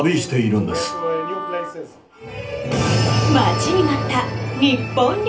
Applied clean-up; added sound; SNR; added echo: none; Wind instrument, woodwind instrument; 11 dB; reverberation time 0.3 s.